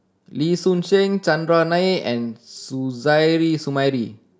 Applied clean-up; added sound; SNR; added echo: none; none; none; none.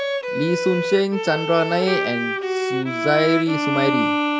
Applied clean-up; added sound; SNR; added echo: none; Bowed string instrument; 1 dB; none.